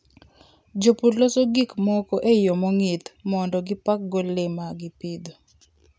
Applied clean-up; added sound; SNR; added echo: none; none; none; none.